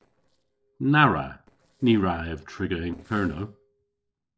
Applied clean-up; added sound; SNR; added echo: neural separator model SepFormer DNS4.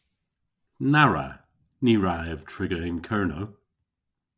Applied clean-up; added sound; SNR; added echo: none; none; none; none.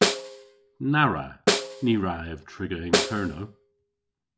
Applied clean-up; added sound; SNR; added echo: none; Snare drum; 0 dB; none.